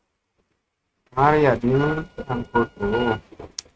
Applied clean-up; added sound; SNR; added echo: neural mask model RNNoise.